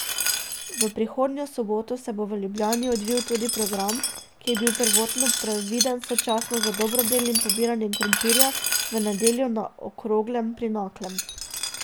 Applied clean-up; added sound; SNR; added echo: none; Glass; 2 dB; none.